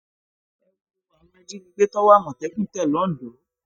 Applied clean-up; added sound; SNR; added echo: neural mask model DeepFilterNet 3.